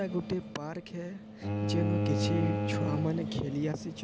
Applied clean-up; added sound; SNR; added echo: none; Bowed string instrument; 0 dB; none.